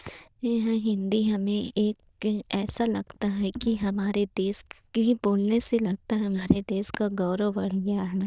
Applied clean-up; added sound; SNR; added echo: neural diffusion model UNIVERSE++.